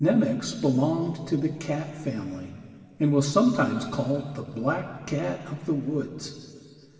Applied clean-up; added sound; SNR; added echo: none; none; none; reverberation time 2.4 s.